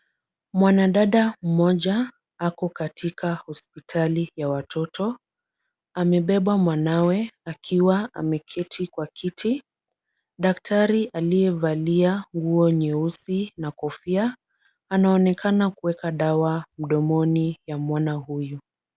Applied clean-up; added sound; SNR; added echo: none; none; none; none.